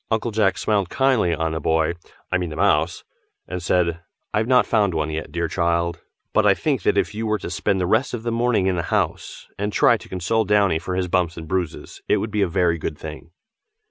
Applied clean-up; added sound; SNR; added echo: none; none; none; none.